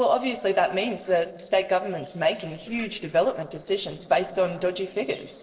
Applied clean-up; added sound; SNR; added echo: neural separator model SepFormer DNS4.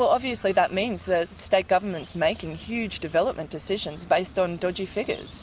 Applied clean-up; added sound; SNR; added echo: none; none; none; none.